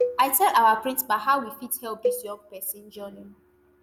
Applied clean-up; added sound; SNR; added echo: none; Cowbell; 8 dB; none.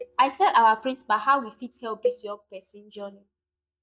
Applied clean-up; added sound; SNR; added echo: neural mask model DeepFilterNet 3.